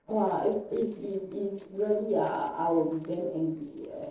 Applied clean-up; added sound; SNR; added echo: neural separator model SepFormer DNS4.